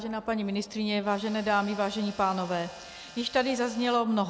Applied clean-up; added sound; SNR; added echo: none; Tools; 20 dB; none.